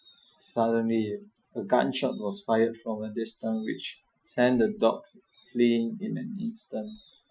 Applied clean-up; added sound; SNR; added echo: classical method Wiener filter.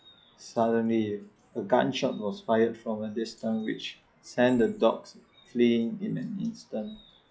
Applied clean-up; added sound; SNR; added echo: classical method log-MMSE.